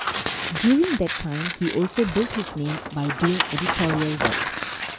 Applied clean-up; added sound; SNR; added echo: none; Tearing; 4 dB; none.